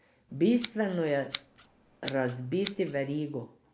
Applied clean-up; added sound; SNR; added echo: none; Scissors; 7 dB; none.